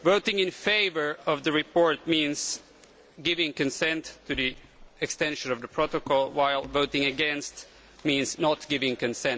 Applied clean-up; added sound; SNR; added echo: none; none; none; none.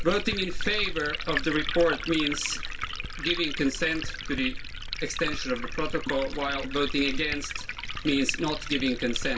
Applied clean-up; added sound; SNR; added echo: none; Liquid; 3 dB; reverberation time 0.2 s.